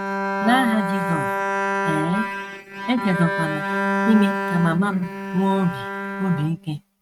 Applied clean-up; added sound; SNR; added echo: neural mask model RNNoise.